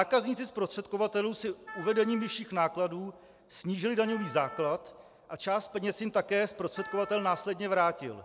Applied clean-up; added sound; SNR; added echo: none; Wind instrument, woodwind instrument; 16 dB; none.